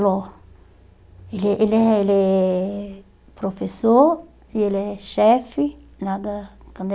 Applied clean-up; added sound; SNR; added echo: none; none; none; none.